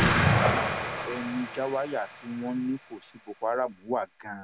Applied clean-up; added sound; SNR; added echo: none; Explosion; -3 dB; none.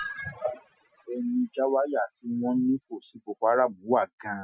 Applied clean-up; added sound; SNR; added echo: classical method Wiener filter.